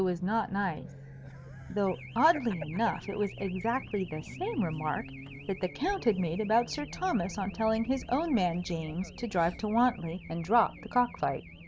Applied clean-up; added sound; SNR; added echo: none; Race car, auto racing / Alarm; 14 dB; none.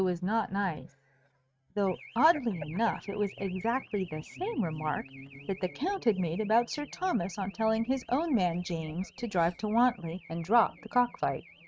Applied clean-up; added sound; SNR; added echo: neural mask model RNNoise.